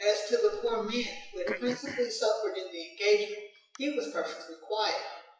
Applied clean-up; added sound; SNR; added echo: classical method WPE with log-MMSE.